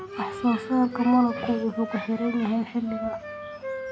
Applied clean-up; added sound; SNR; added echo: none; Wind instrument, woodwind instrument; 11 dB; none.